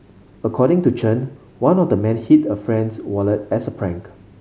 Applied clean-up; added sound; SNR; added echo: none; none; none; none.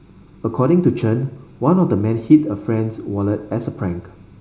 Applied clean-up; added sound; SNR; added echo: none; none; none; reverberation time 0.6 s.